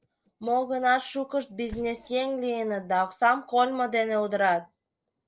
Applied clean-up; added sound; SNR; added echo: neural separator model SepFormer DNS4.